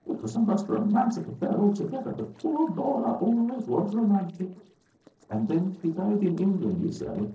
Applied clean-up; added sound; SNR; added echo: neural separator model SepFormer DNS4.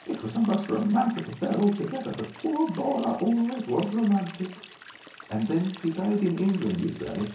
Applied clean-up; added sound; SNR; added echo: none; Stream; 19 dB; reverberation time 0.6 s.